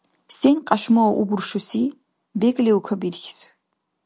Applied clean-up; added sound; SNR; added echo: none; none; none; none.